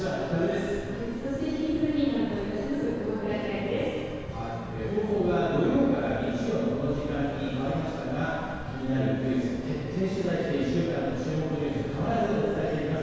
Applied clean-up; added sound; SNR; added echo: none; Wind; 17 dB; reverberation time 2.0 s.